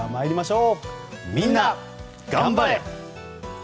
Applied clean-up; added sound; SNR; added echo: none; none; none; none.